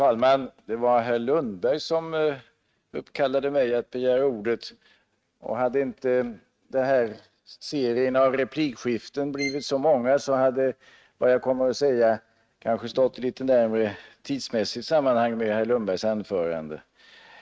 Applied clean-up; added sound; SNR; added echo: neural mask model RNNoise.